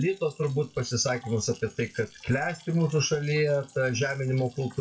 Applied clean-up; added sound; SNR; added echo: classical method WPE with log-MMSE.